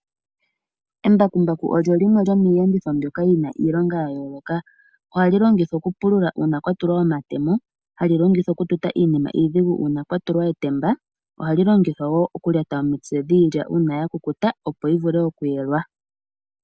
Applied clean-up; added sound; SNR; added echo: none; none; none; none.